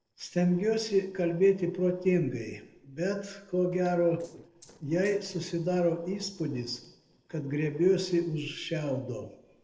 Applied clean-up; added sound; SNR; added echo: neural separator model SepFormer DNS4.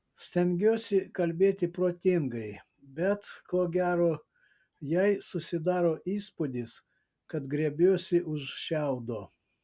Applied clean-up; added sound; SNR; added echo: none; none; none; none.